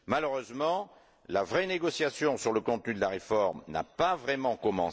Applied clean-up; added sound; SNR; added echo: none; none; none; none.